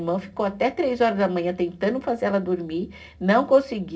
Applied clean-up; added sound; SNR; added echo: none; none; none; reverberation time 0.4 s.